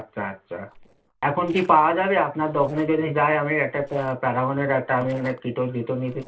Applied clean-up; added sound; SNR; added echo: neural separator model SepFormer DNS4.